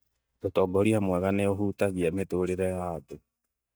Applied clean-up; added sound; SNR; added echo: neural mask model DeepFilterNet 3.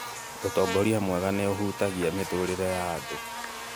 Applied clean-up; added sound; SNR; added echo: none; Buzz; 8 dB; none.